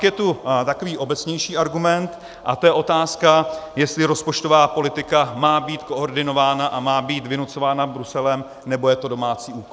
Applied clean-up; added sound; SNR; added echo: none; none; none; none.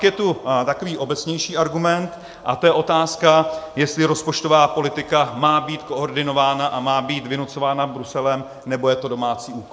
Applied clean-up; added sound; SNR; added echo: none; none; none; reverberation time 1.7 s.